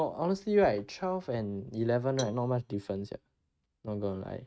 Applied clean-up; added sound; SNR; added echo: neural mask model RNNoise.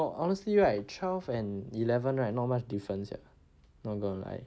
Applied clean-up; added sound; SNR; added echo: none; none; none; none.